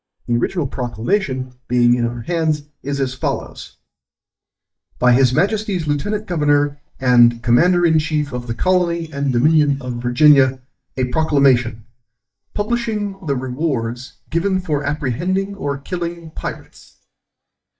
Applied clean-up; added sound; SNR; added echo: neural mask model DeepFilterNet 3.